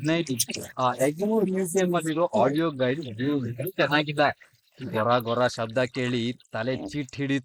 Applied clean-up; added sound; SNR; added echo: neural mask model Resemble Enhance denoiser.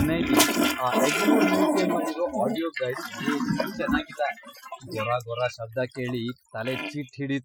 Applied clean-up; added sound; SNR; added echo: classical method Wiener filter.